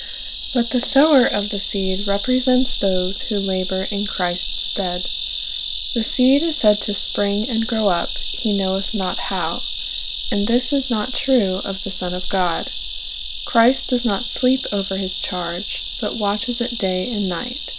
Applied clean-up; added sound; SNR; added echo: none; Insect; 4 dB; none.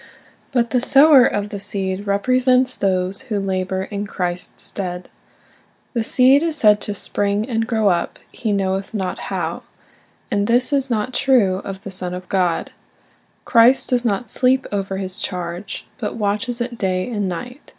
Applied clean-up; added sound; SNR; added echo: none; none; none; none.